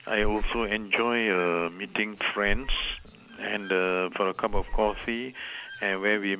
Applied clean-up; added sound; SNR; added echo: none; Squeak; 6 dB; none.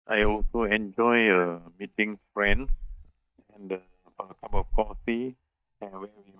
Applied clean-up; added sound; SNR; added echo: neural mask model DeepFilterNet 3.